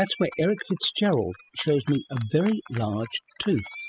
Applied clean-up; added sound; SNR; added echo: classical method spectral subtraction.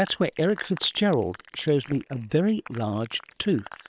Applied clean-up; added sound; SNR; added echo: neural separator model SepFormer WHAM!.